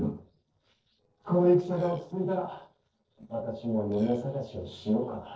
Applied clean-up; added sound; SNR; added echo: neural separator model SepFormer DNS4.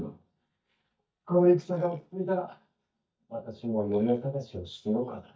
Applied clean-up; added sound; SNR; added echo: neural mask model DeepFilterNet 3.